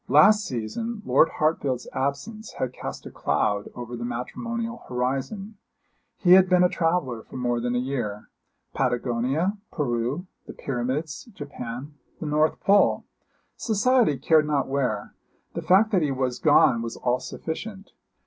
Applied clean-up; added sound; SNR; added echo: none; none; none; none.